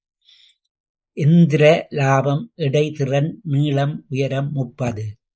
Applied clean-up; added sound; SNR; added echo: neural mask model Resemble Enhance denoiser.